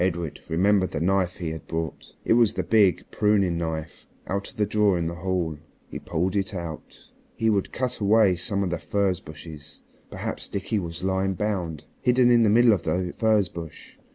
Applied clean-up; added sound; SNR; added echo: none; none; none; none.